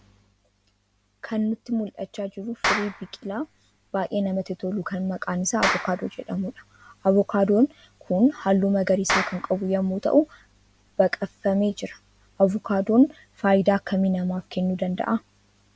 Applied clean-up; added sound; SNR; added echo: none; Clapping; 9 dB; none.